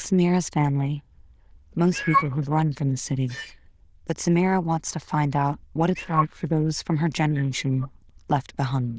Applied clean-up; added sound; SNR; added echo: neural diffusion model UNIVERSE++.